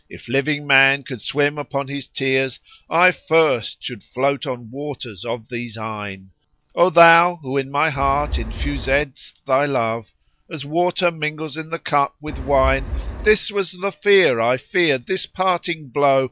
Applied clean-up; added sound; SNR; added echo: none; Wind; 6 dB; none.